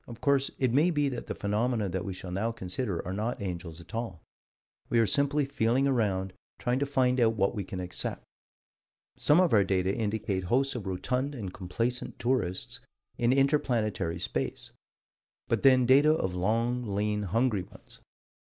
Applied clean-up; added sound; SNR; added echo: neural mask model Resemble Enhance denoiser.